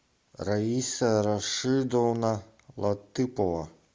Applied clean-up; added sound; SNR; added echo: none; none; none; none.